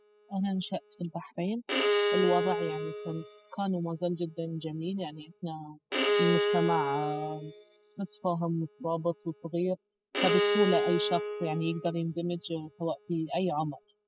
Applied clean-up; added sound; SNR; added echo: classical method spectral subtraction.